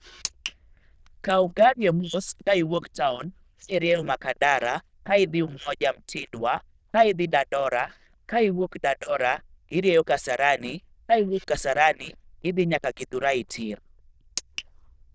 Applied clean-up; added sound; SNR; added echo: neural diffusion model UNIVERSE++.